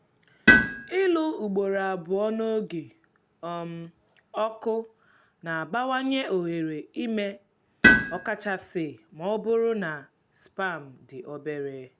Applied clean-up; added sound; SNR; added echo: none; Tools; -3 dB; none.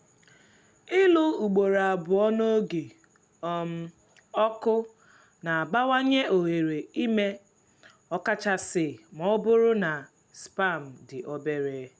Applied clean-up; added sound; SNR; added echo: none; none; none; none.